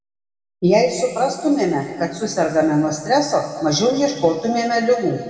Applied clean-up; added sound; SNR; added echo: none; none; none; reverberation time 2.0 s.